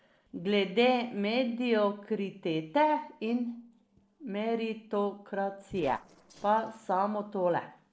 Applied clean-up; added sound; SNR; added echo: neural separator model SepFormer DNS4.